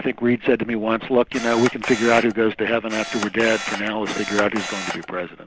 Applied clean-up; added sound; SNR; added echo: none; Camera; 9 dB; none.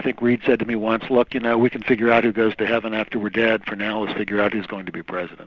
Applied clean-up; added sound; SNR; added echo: none; none; none; none.